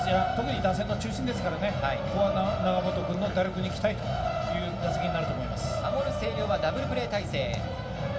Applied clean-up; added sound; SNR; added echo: none; none; none; reverberation time 0.7 s.